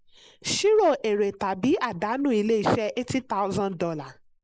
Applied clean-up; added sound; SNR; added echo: neural mask model Resemble Enhance denoiser.